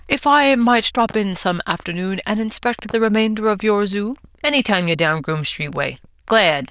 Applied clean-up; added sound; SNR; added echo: neural diffusion model UNIVERSE++.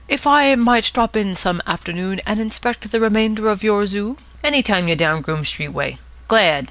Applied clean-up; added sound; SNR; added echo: none; none; none; none.